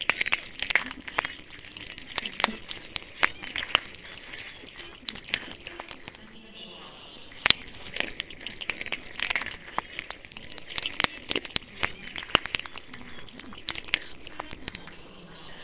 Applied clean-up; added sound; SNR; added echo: neural separator model SepFormer WHAMR!.